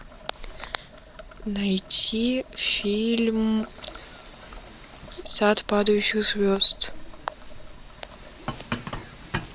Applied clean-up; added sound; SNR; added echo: none; Boiling; 13 dB; none.